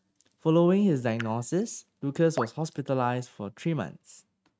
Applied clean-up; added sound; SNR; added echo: neural mask model RNNoise.